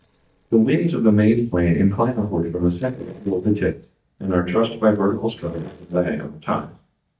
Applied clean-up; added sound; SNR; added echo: neural mask model DeepFilterNet 3.